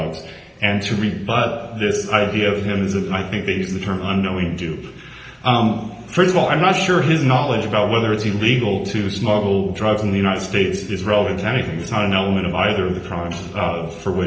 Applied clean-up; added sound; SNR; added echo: none; none; none; reverberation time 0.9 s.